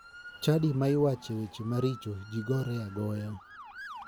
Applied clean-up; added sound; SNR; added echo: none; Motor vehicle (road) / Siren; 17 dB; none.